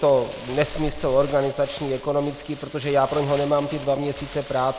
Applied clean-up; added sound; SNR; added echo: none; Crumpling, crinkling; 14 dB; none.